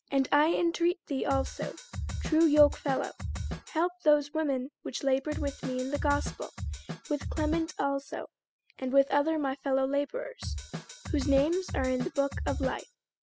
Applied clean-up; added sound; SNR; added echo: classical method spectral subtraction.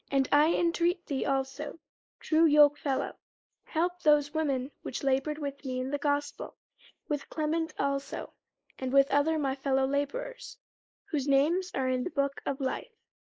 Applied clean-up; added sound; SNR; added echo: neural mask model Resemble Enhance denoiser.